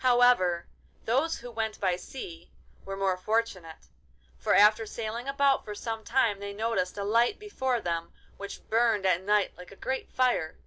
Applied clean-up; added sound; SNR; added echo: none; none; none; none.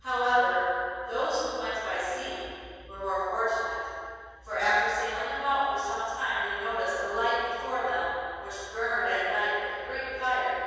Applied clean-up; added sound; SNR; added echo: none; none; none; reverberation time 2.1 s.